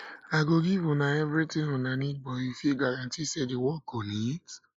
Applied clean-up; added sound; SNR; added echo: neural mask model Resemble Enhance denoiser.